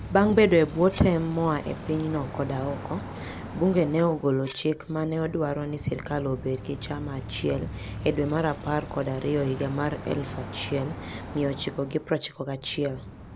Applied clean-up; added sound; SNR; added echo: none; Cutlery, silverware + Bicycle; 11 dB; none.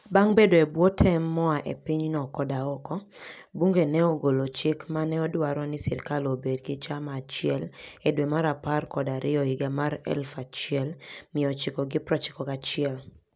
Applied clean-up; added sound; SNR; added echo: none; none; none; none.